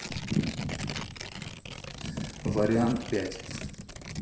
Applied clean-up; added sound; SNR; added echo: none; Tearing; 10 dB; reverberation time 0.7 s.